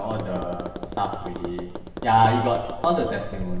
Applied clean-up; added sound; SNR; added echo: none; Tap; 9 dB; reverberation time 1.3 s.